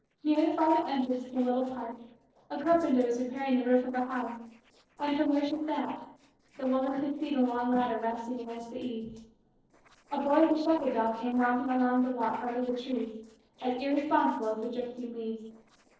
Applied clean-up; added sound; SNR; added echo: neural separator model SepFormer DNS4.